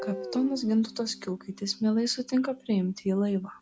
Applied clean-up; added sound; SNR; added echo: none; Guitar; 16 dB; none.